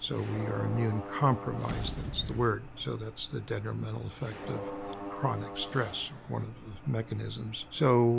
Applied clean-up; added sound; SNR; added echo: none; Mechanisms + Gunshot, gunfire / Boom; 10 dB; none.